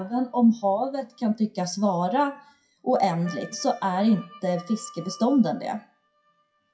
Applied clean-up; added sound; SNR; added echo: classical method WPE with log-MMSE.